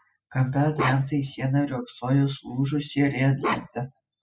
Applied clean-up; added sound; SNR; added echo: classical method spectral subtraction.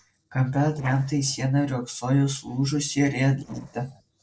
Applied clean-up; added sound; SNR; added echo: neural separator model SepFormer DNS4.